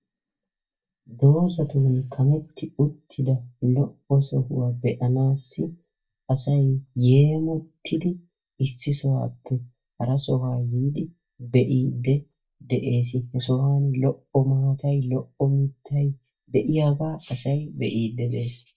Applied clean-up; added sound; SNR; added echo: neural mask model DeepFilterNet 3.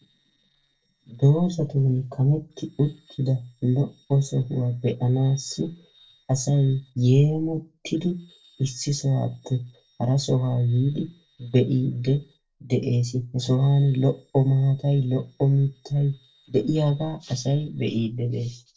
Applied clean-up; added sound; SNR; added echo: neural separator model SepFormer DNS4.